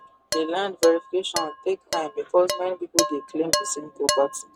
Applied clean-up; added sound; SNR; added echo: none; Dishes, pots, and pans; 5 dB; none.